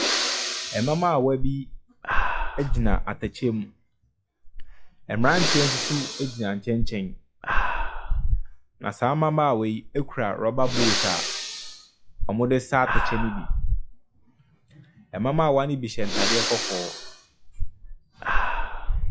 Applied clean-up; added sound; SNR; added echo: classical method log-MMSE.